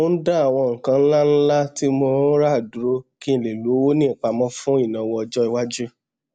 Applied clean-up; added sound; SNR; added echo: none; none; none; none.